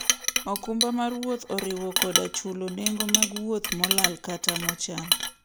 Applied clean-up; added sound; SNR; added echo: none; Chink, clink; -2 dB; none.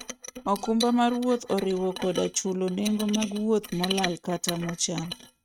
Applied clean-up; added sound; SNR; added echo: neural mask model RNNoise.